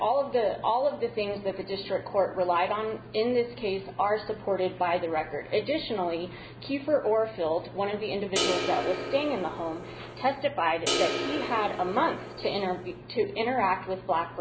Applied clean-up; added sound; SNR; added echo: none; Crash cymbal; 5 dB; none.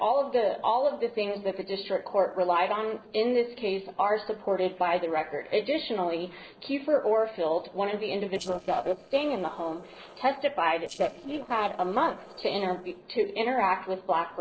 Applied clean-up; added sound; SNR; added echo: neural separator model SepFormer DNS4.